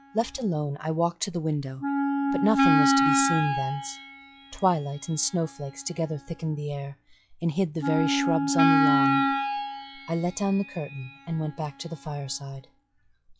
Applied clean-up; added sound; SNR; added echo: classical method log-MMSE.